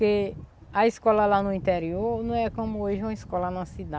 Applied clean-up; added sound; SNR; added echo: none; none; none; none.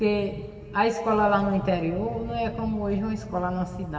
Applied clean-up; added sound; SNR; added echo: none; none; none; reverberation time 2.6 s.